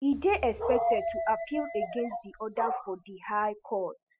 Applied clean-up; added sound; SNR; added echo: classical method spectral subtraction.